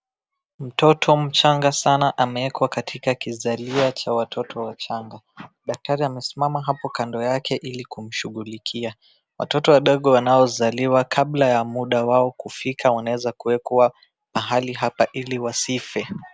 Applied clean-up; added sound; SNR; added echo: none; none; none; none.